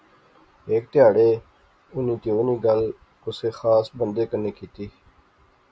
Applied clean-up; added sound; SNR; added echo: none; none; none; none.